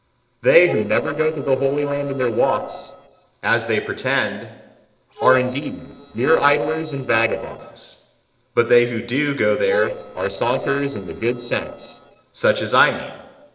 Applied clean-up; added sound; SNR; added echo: neural separator model SepFormer DNS4.